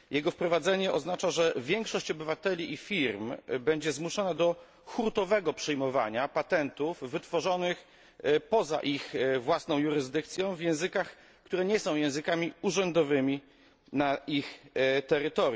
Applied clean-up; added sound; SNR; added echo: none; none; none; none.